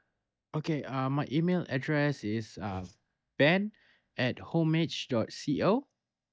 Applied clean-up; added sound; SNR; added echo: neural mask model DeepFilterNet 3.